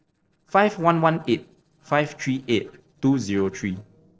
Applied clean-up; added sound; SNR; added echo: neural separator model SepFormer DNS4.